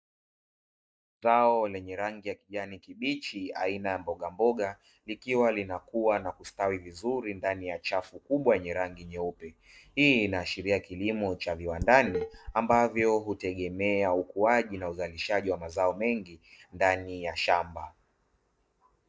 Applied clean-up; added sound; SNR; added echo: neural mask model DeepFilterNet 3.